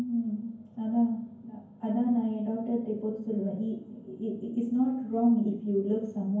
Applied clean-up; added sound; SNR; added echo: none; none; none; reverberation time 0.9 s.